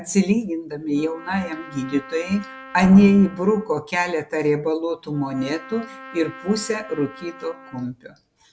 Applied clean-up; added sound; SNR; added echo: none; Trumpet; 20 dB; none.